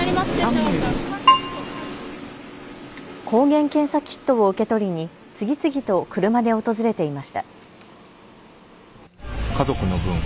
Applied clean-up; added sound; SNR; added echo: none; Keyboard (musical); -2 dB; none.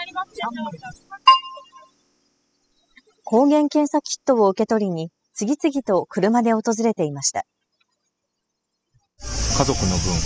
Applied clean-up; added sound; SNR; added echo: classical method spectral subtraction.